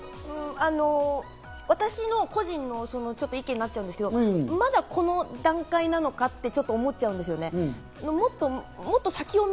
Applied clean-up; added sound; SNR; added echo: none; none; none; none.